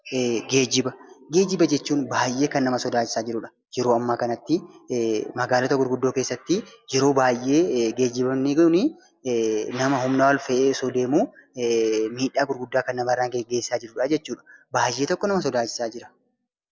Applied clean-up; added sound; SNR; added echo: none; none; none; none.